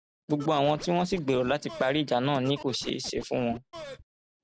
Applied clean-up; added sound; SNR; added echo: none; Scratching (performance technique); 15 dB; none.